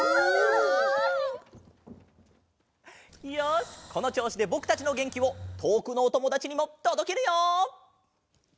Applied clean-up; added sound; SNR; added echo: none; Breathing; 19 dB; none.